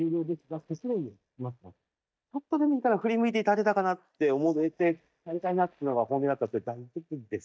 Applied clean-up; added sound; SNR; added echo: neural mask model DeepFilterNet 3.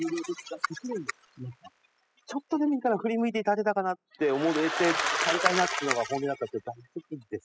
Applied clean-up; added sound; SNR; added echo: classical method spectral subtraction.